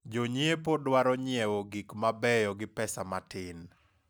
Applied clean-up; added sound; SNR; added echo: none; none; none; none.